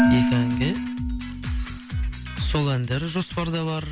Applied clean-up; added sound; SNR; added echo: none; Dishes, pots, and pans; 1 dB; none.